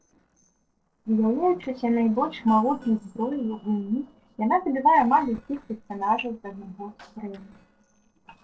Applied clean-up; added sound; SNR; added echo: neural separator model SepFormer DNS4.